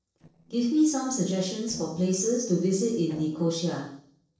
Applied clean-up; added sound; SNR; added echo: neural separator model SepFormer DNS4.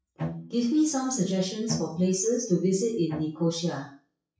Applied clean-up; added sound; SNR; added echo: classical method WPE with log-MMSE.